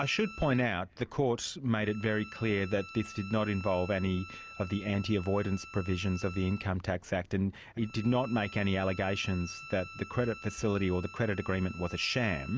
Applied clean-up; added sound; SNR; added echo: none; Bowed string instrument; 17 dB; none.